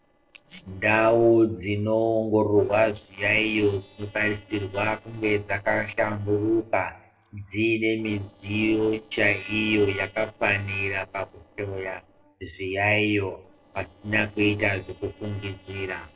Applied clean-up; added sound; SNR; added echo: neural separator model SepFormer DNS4.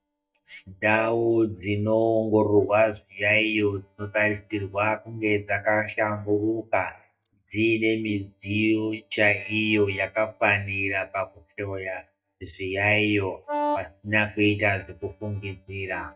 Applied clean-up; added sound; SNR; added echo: neural mask model DeepFilterNet 3.